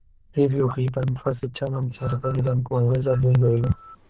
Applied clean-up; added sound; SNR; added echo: neural diffusion model UNIVERSE++.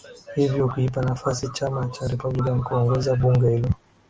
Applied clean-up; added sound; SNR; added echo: none; none; none; none.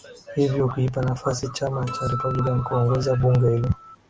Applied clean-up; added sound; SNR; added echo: none; Acoustic guitar; 12 dB; none.